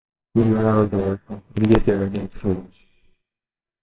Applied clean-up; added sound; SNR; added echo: neural separator model SepFormer WHAMR!.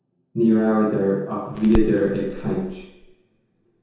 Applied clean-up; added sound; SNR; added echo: none; Crackle; 9 dB; reverberation time 0.9 s.